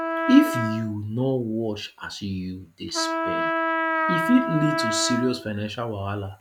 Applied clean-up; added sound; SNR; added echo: none; Trumpet; 3 dB; none.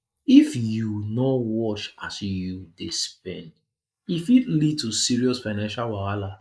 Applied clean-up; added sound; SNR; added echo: neural mask model Resemble Enhance denoiser.